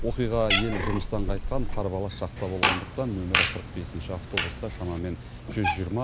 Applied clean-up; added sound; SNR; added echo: none; Fart + Cat; -1 dB; none.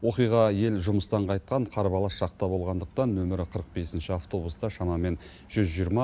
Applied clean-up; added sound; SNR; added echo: none; none; none; none.